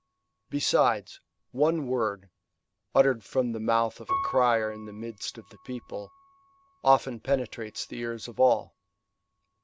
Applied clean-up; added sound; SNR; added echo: none; Piano; 15 dB; none.